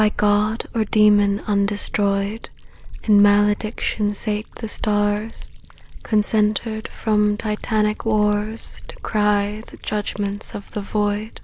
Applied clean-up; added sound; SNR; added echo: none; Liquid; 12 dB; none.